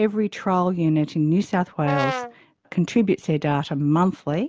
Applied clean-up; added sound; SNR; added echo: none; Brass instrument; 6 dB; none.